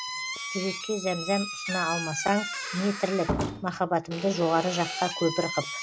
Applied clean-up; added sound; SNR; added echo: none; Squeak / Slam; 5 dB; none.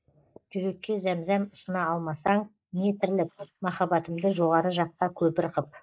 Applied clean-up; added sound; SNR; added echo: neural mask model Resemble Enhance denoiser.